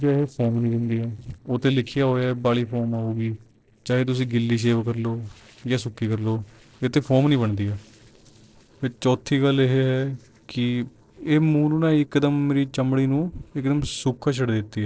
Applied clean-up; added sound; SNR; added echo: neural separator model SepFormer DNS4.